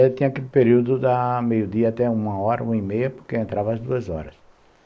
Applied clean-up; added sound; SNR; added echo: neural mask model Resemble Enhance denoiser.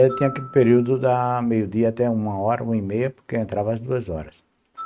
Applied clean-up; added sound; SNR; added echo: neural mask model RNNoise.